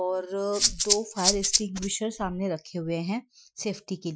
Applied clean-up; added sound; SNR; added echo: classical method Wiener filter.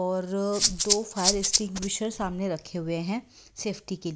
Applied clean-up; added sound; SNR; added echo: none; Rattle (instrument); -4 dB; none.